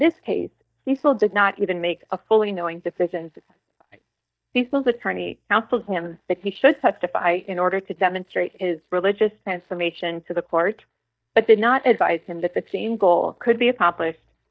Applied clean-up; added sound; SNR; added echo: neural mask model DeepFilterNet 3.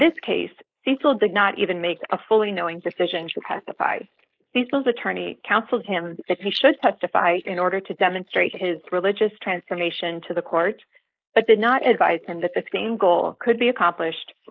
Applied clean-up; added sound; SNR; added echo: neural mask model Resemble Enhance denoiser.